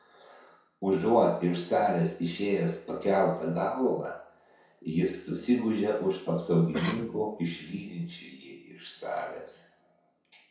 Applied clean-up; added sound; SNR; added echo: none; Cough; 10 dB; reverberation time 0.6 s.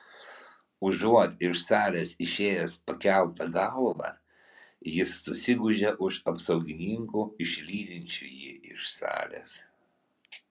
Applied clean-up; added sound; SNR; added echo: none; none; none; none.